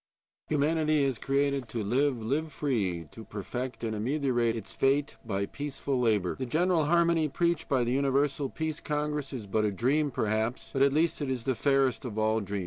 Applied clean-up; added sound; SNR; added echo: none; none; none; none.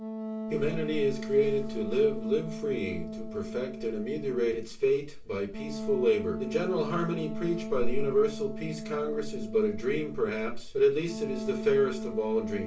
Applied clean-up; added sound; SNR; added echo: none; Wind instrument, woodwind instrument; 9 dB; reverberation time 0.3 s.